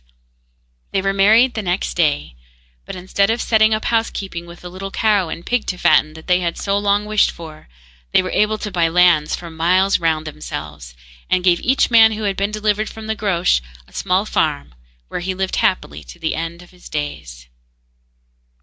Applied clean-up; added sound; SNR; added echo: none; none; none; none.